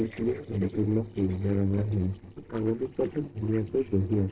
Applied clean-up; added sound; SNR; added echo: neural separator model SepFormer DNS4.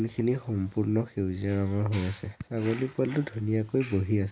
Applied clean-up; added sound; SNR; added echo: none; none; none; none.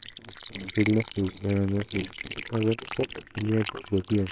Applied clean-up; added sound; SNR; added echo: neural separator model SepFormer WHAMR!.